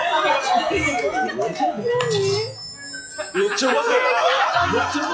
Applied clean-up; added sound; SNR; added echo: classical method log-MMSE.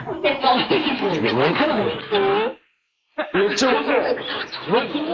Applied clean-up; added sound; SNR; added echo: neural mask model Resemble Enhance denoiser.